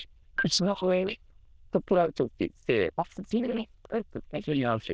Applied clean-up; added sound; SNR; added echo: neural diffusion model UNIVERSE++.